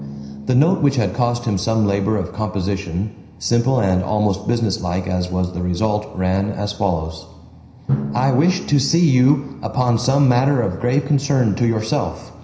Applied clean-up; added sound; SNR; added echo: none; Drum; 15 dB; reverberation time 0.9 s.